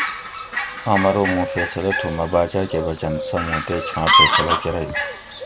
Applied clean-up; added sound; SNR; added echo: none; Fowl; -1 dB; none.